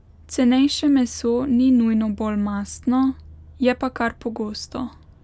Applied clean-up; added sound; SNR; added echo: none; none; none; none.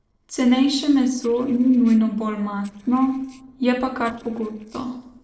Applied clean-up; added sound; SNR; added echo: neural separator model SepFormer DNS4.